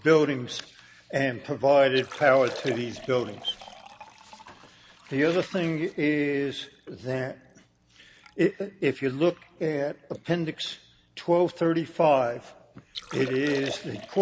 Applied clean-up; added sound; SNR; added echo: none; Liquid; 18 dB; none.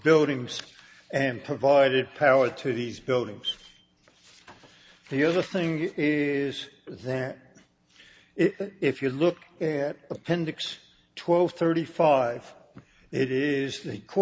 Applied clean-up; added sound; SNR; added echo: none; none; none; none.